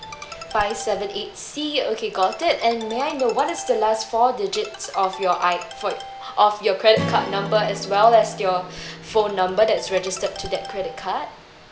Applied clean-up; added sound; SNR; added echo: none; Ringtone + Strum; 13 dB; none.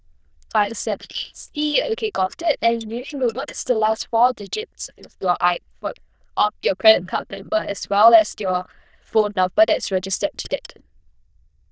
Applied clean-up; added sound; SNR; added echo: neural diffusion model UNIVERSE++.